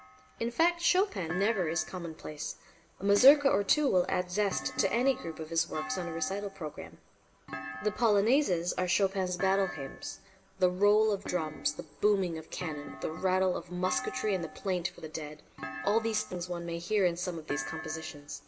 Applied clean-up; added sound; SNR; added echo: none; Thump, thud; 14 dB; reverberation time 1.0 s.